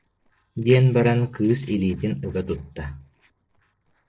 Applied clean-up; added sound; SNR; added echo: neural separator model SepFormer DNS4.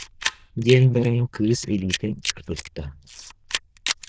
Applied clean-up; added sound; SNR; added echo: neural diffusion model UNIVERSE++.